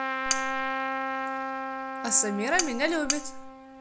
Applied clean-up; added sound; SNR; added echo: none; Cutlery, silverware + Trumpet; 0 dB; none.